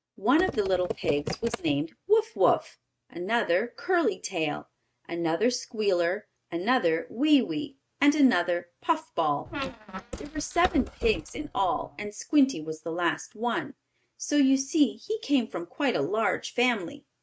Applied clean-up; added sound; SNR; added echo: neural mask model RNNoise.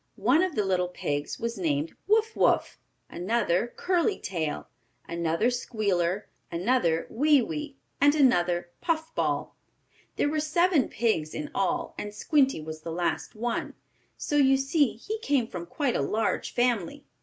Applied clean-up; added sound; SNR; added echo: none; none; none; none.